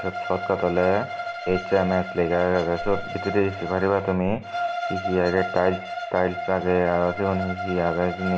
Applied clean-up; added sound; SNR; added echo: none; Bowed string instrument; 7 dB; none.